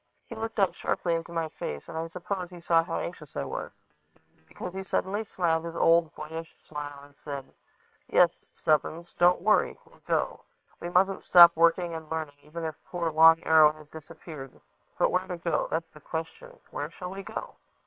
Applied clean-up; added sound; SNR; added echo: neural separator model SepFormer WHAM!.